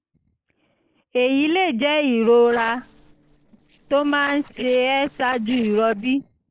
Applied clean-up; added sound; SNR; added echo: neural separator model SepFormer DNS4.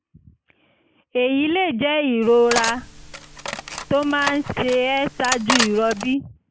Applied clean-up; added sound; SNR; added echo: none; Cutlery, silverware; 6 dB; none.